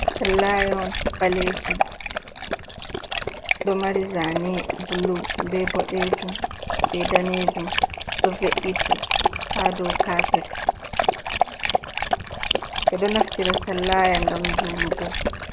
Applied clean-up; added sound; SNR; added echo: none; Dog; -2 dB; none.